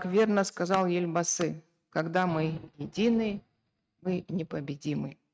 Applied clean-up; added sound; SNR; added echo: neural mask model RNNoise.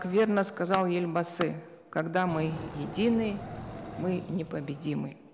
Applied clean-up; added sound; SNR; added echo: none; Wild animals + Tools; 12 dB; none.